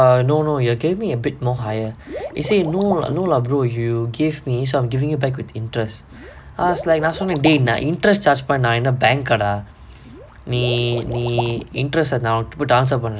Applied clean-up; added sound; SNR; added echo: none; Liquid; 15 dB; none.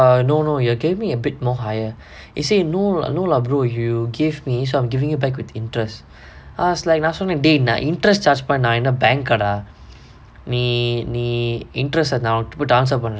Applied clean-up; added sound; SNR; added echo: none; none; none; none.